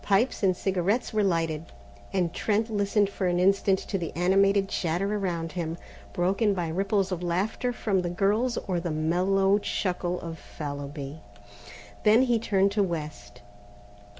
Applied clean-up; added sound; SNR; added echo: none; none; none; none.